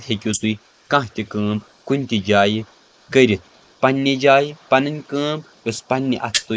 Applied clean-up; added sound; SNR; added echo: neural mask model Resemble Enhance denoiser.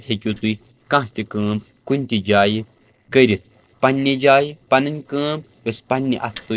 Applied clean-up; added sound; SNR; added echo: neural separator model SepFormer DNS4.